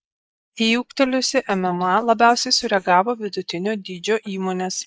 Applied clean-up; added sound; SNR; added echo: neural mask model Resemble Enhance denoiser.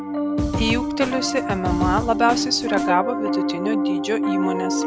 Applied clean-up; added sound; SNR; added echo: none; Snare drum / Drum kit + Piano; -1 dB; none.